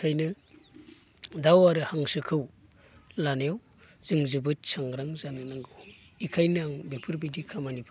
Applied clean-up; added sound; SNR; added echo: none; none; none; none.